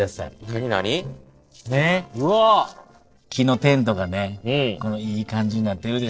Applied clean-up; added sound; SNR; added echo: neural separator model SepFormer DNS4.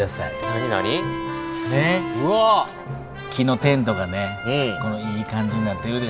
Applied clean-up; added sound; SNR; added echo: none; Electric guitar; 6 dB; none.